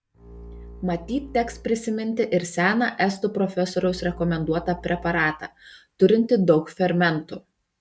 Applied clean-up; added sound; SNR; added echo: none; Bowed string instrument; 18 dB; none.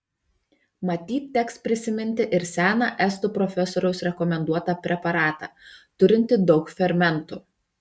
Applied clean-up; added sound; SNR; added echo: none; none; none; none.